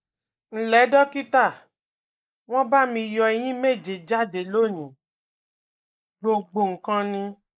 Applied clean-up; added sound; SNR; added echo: neural mask model Resemble Enhance denoiser.